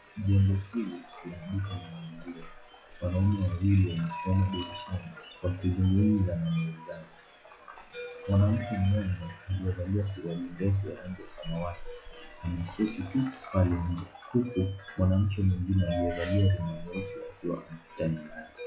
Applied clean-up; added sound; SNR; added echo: classical method log-MMSE.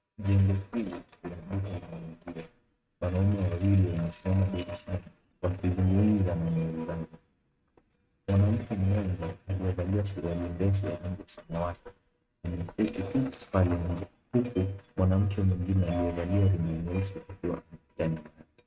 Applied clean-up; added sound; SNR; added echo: neural mask model RNNoise.